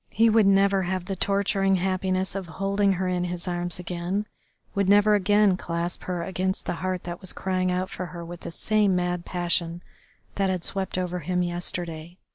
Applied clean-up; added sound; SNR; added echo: none; none; none; none.